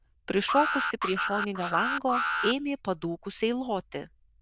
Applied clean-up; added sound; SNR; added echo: neural diffusion model UNIVERSE++.